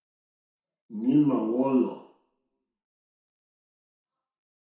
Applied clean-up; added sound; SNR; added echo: none; none; none; reverberation time 0.6 s.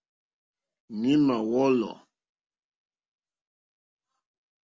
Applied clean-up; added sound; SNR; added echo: none; none; none; none.